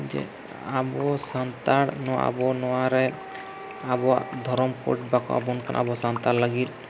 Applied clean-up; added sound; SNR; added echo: none; Wind instrument, woodwind instrument + Fill (with liquid); 18 dB; none.